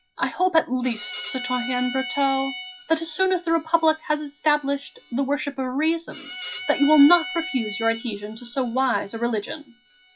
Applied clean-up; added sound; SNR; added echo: classical method log-MMSE.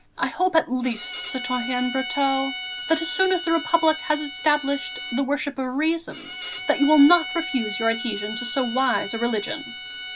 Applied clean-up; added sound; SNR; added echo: none; Bowed string instrument; 10 dB; none.